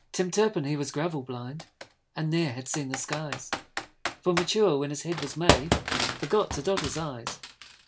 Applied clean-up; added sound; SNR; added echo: none; Computer keyboard; 3 dB; none.